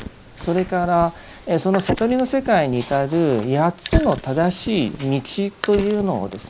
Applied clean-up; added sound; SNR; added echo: neural mask model Resemble Enhance denoiser.